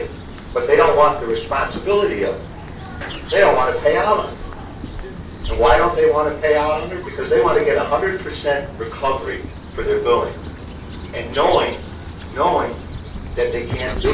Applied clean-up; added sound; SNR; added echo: none; Bird vocalization, bird call, bird song; 11 dB; reverberation time 0.3 s.